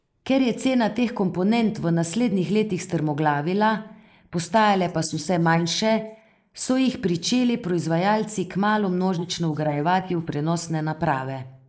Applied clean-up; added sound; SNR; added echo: neural mask model Resemble Enhance denoiser.